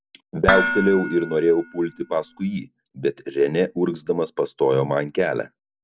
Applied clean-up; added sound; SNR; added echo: none; Dishes, pots, and pans; 4 dB; none.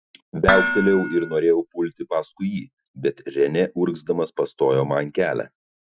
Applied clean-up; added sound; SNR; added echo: classical method Wiener filter.